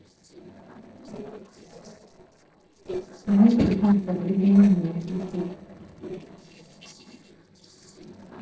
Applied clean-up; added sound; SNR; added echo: neural separator model SepFormer DNS4.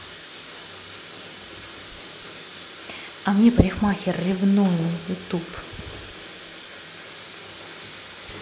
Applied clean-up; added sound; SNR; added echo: none; none; none; none.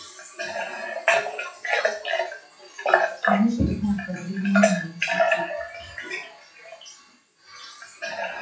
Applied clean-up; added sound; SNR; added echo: classical method WPE with log-MMSE.